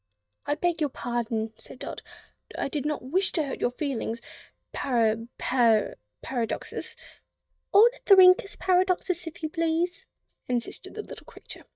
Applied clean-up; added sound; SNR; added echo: neural mask model DeepFilterNet 3.